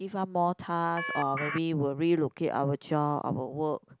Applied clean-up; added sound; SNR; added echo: none; Telephone; 4 dB; none.